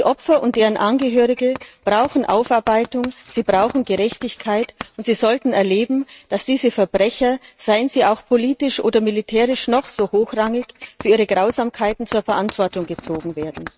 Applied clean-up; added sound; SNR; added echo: neural mask model RNNoise.